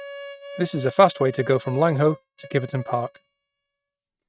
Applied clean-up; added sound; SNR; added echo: neural mask model RNNoise.